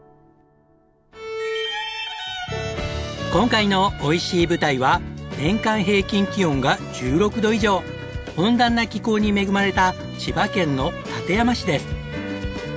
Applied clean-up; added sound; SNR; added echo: none; none; none; none.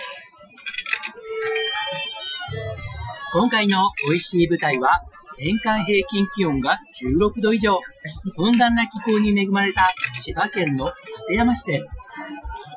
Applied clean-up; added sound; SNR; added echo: classical method Wiener filter.